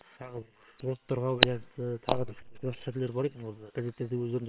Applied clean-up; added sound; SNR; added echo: neural separator model SepFormer WHAM!.